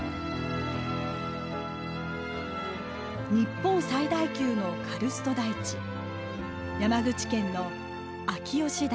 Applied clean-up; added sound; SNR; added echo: none; none; none; none.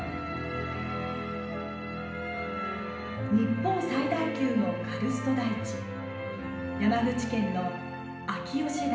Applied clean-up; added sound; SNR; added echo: none; none; none; reverberation time 0.8 s.